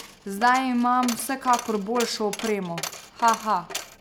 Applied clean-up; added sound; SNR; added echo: none; Coin (dropping); 12 dB; none.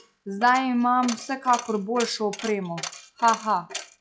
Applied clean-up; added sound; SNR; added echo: classical method log-MMSE.